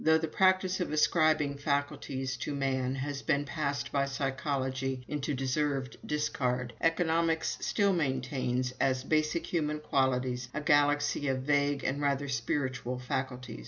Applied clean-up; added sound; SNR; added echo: none; none; none; none.